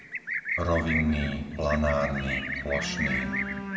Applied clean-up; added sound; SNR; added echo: none; Livestock, farm animals, working animals; 4 dB; reverberation time 1.9 s.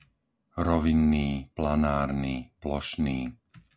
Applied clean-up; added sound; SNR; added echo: none; none; none; none.